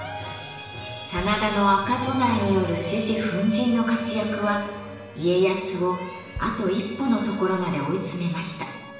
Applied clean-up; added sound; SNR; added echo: none; Bass drum; 19 dB; reverberation time 0.9 s.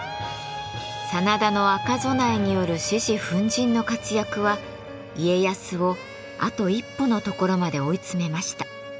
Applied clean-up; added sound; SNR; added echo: none; none; none; none.